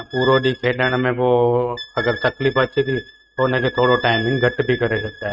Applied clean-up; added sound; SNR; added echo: neural mask model RNNoise.